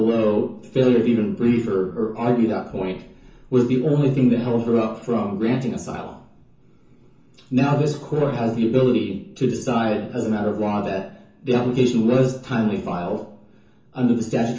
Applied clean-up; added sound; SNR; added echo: none; none; none; reverberation time 0.6 s.